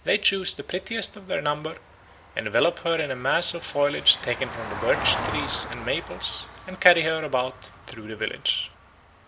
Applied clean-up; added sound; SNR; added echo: none; Vehicle; 11 dB; none.